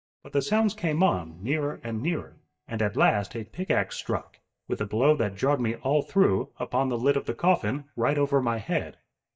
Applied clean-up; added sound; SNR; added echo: neural mask model DeepFilterNet 3.